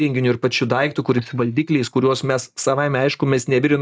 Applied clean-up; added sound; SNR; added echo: neural mask model DeepFilterNet 3.